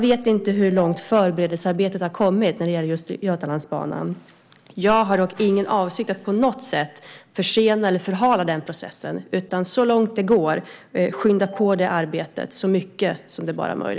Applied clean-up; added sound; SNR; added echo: none; Ringtone; 16 dB; none.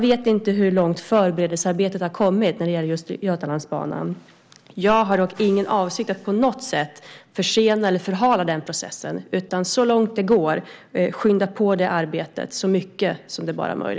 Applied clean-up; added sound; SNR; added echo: none; none; none; none.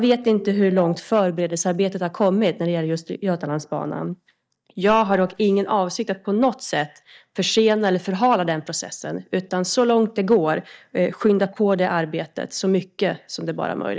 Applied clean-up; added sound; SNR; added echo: neural mask model DeepFilterNet 3.